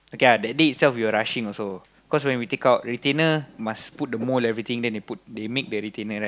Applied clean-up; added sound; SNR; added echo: none; none; none; none.